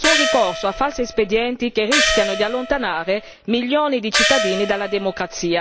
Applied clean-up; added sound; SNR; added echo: none; Gong; 2 dB; none.